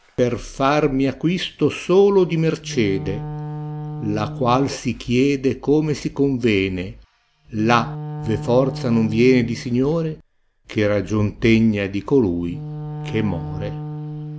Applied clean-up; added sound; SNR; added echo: none; Wind instrument, woodwind instrument; 13 dB; none.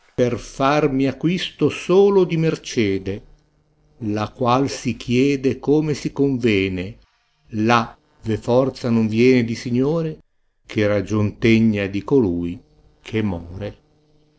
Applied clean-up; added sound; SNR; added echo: neural separator model SepFormer DNS4.